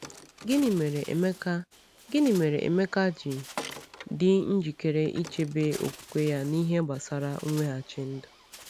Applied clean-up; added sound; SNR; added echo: none; Bird; 18 dB; none.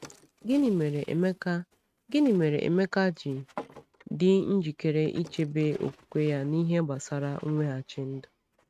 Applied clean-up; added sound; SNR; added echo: neural mask model RNNoise.